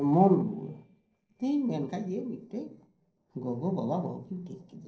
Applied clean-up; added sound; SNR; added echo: neural separator model SepFormer DNS4.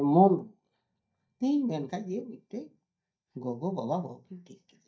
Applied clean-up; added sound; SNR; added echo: neural mask model DeepFilterNet 3.